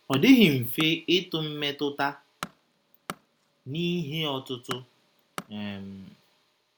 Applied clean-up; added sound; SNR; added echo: none; Tools; 18 dB; none.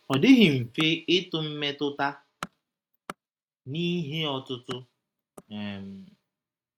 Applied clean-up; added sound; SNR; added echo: neural mask model RNNoise.